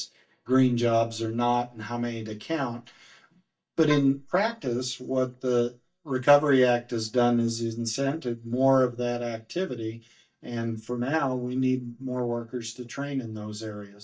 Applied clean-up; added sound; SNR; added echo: neural mask model DeepFilterNet 3.